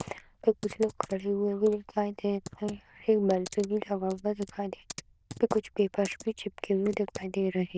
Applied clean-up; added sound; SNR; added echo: neural diffusion model UNIVERSE++.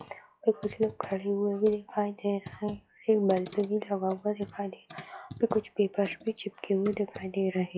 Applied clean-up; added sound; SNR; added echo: classical method log-MMSE.